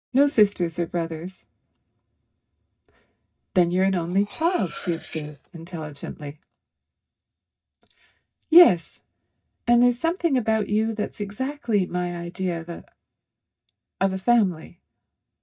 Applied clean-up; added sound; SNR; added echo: neural mask model DeepFilterNet 3.